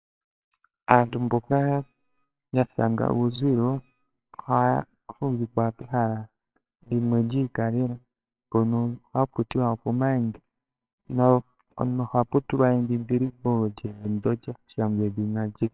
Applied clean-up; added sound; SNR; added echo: neural separator model SepFormer WHAMR!.